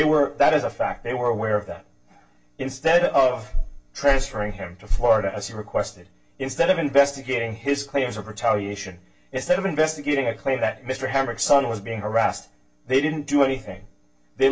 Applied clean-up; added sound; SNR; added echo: none; none; none; reverberation time 0.2 s.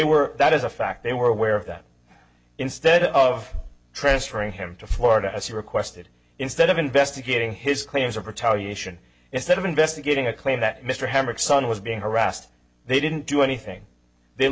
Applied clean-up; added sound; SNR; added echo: none; none; none; none.